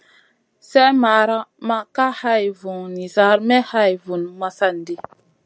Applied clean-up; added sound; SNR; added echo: none; none; none; none.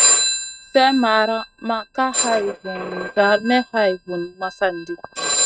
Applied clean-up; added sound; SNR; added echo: neural mask model RNNoise.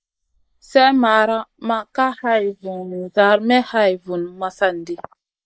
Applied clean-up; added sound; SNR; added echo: neural mask model Resemble Enhance denoiser.